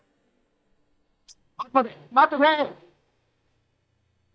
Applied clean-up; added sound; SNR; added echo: neural mask model DeepFilterNet 3.